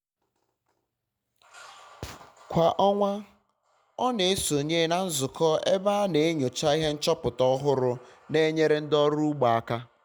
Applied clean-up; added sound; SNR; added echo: none; none; none; none.